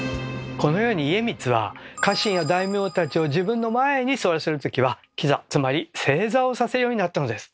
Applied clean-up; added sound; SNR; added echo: none; none; none; none.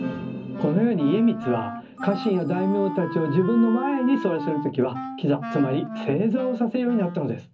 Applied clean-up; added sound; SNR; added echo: none; Wind instrument, woodwind instrument; 10 dB; reverberation time 0.4 s.